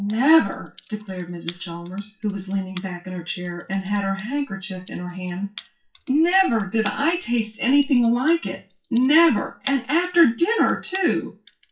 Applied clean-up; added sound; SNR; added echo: classical method WPE with log-MMSE.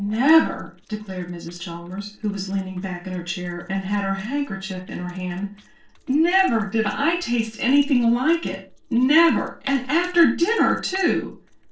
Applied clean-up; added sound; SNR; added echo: neural separator model SepFormer DNS4.